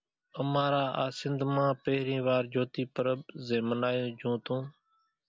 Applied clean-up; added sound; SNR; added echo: none; none; none; none.